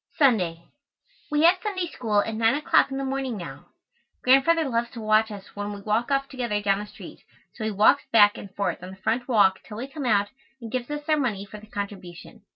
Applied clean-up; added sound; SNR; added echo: none; none; none; none.